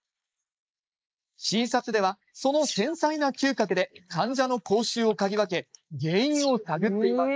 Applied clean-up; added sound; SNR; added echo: neural mask model Resemble Enhance denoiser.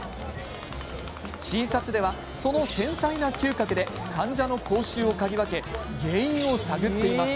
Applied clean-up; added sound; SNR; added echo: none; Crowd; 11 dB; none.